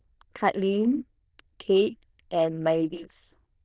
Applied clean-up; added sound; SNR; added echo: neural diffusion model UNIVERSE++.